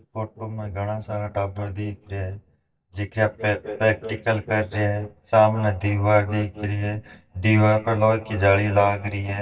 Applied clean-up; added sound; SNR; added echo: neural mask model DeepFilterNet 3.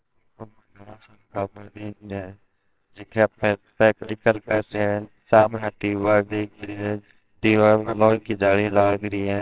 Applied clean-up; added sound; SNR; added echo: neural separator model SepFormer WHAMR!.